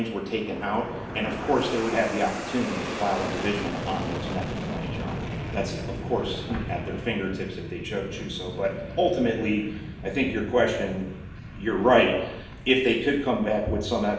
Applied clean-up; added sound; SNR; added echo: none; Fixed-wing aircraft, airplane; 8 dB; reverberation time 0.9 s.